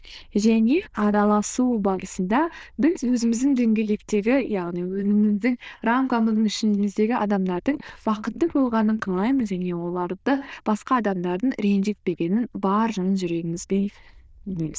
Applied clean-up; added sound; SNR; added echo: neural diffusion model UNIVERSE++.